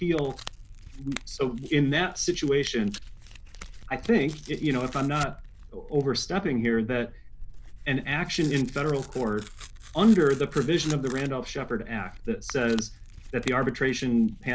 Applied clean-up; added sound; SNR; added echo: none; Tearing; 14 dB; none.